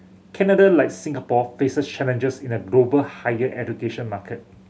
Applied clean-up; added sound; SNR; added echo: none; none; none; none.